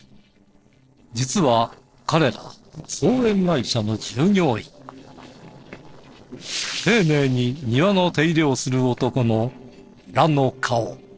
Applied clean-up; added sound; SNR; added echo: neural separator model SepFormer DNS4.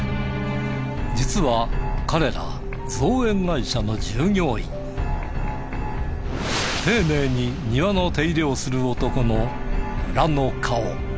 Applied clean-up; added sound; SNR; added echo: none; none; none; none.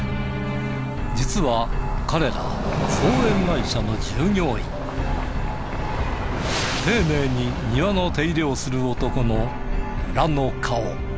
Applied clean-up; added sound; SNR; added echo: none; Train; 8 dB; none.